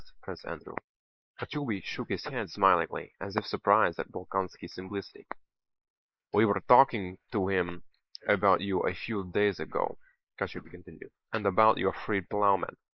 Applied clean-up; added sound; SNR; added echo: neural mask model Resemble Enhance denoiser.